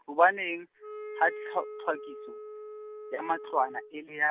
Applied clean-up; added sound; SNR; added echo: none; Wind instrument, woodwind instrument; 12 dB; none.